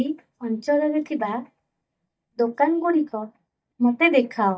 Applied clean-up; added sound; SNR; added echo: neural mask model DeepFilterNet 3.